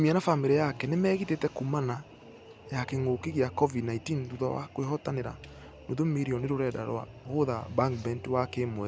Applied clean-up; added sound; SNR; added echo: none; none; none; none.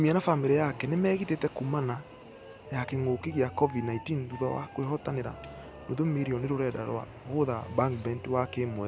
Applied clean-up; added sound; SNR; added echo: none; Waves, surf + Wind instrument, woodwind instrument; 19 dB; none.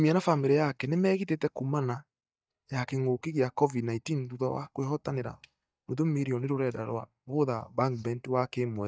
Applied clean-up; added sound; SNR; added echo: neural mask model DeepFilterNet 3.